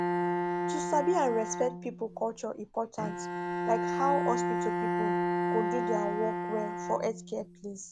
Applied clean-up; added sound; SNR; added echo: none; Bowed string instrument; -1 dB; none.